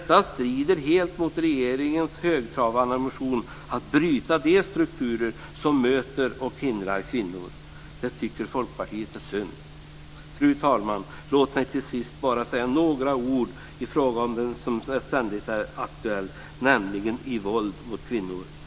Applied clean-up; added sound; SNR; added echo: none; none; none; none.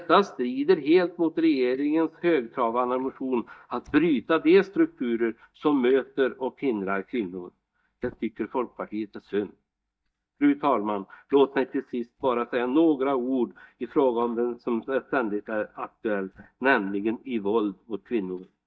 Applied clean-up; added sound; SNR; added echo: neural mask model DeepFilterNet 3.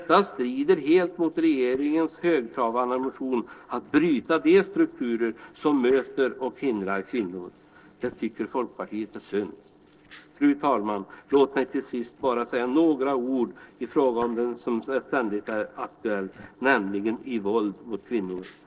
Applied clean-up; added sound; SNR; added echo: neural separator model SepFormer DNS4.